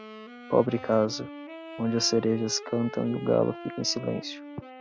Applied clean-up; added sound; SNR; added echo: none; Wind instrument, woodwind instrument; 14 dB; none.